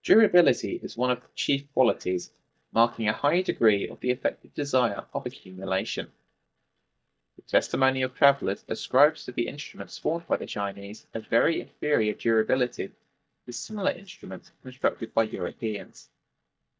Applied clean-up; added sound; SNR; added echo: neural mask model DeepFilterNet 3.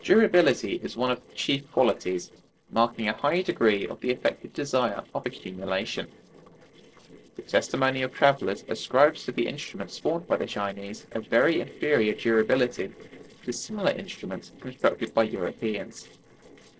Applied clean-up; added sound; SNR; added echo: neural separator model SepFormer DNS4.